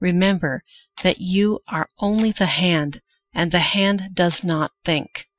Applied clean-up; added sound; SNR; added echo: classical method Wiener filter.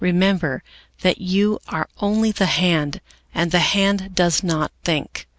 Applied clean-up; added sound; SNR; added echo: none; none; none; none.